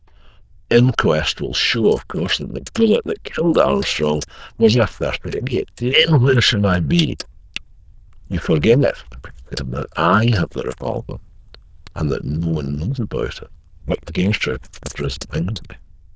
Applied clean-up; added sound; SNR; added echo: neural diffusion model UNIVERSE++.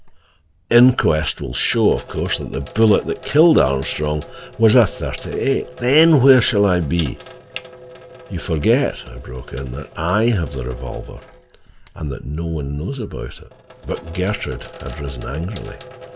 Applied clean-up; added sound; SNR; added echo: none; Sink (filling or washing); 18 dB; none.